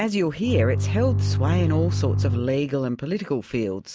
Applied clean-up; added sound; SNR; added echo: none; Bowed string instrument; -2 dB; none.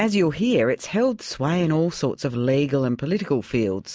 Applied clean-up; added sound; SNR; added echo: none; none; none; none.